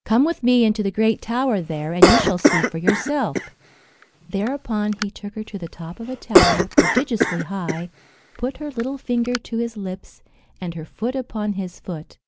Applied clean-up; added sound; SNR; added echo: none; Cough; -2 dB; none.